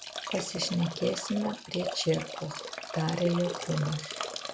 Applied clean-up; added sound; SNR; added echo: none; Drip / Trickle, dribble / Bathtub (filling or washing); 7 dB; none.